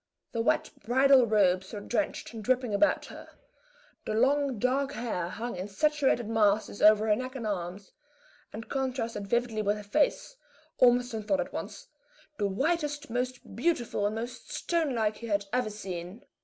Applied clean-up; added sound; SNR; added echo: none; none; none; none.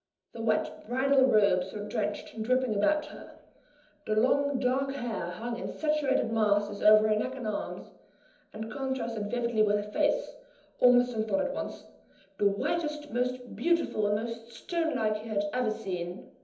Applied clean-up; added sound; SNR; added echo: none; none; none; reverberation time 1.2 s.